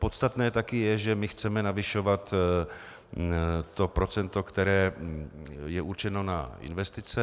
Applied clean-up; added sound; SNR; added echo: none; none; none; none.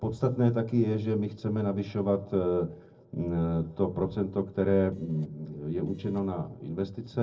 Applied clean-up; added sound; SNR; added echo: neural separator model SepFormer DNS4.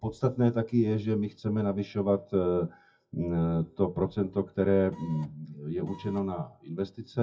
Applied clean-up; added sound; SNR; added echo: classical method WPE with log-MMSE.